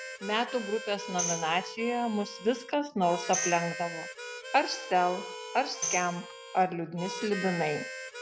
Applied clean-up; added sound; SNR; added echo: none; Tambourine + Harmonica; 8 dB; none.